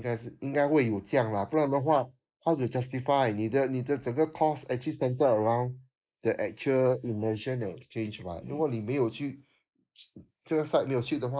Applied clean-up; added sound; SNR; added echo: neural mask model Resemble Enhance denoiser.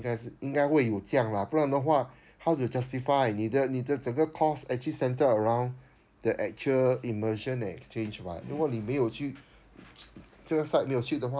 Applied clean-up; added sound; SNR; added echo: none; none; none; none.